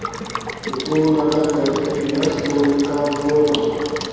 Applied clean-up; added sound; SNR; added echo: none; Water tap, faucet / Water / Liquid; 9 dB; reverberation time 2.2 s.